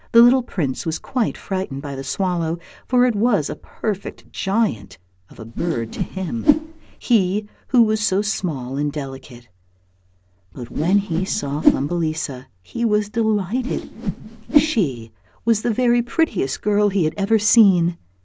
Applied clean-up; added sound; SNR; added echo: none; Whoosh, swoosh, swish; 2 dB; none.